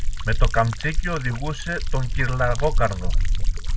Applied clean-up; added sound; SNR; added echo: none; Liquid; -5 dB; none.